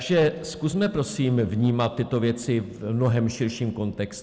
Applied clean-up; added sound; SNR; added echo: none; none; none; none.